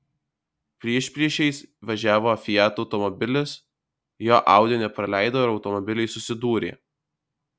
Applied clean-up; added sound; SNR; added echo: none; none; none; none.